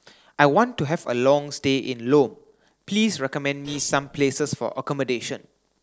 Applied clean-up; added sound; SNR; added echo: neural separator model SepFormer DNS4.